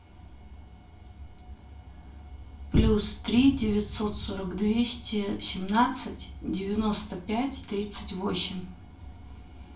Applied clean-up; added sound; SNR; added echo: none; none; none; reverberation time 0.4 s.